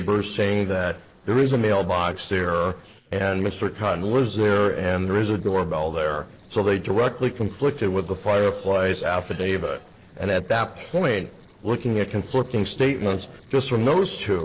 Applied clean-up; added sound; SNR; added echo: neural separator model SepFormer DNS4.